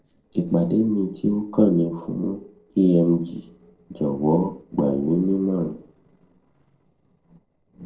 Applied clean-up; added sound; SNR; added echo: neural separator model SepFormer DNS4.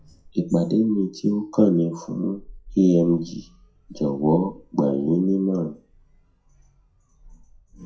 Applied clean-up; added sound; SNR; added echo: classical method WPE with log-MMSE.